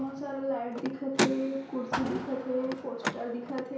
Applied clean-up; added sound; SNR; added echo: none; Car; 3 dB; reverberation time 0.6 s.